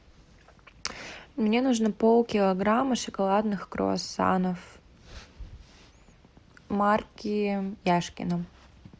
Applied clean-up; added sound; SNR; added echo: none; none; none; none.